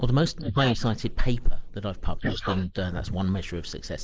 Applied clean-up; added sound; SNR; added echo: neural mask model Resemble Enhance denoiser.